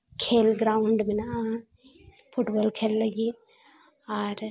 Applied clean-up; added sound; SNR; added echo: none; none; none; none.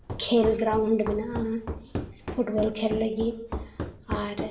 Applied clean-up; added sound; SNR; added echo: none; Run; 8 dB; reverberation time 0.7 s.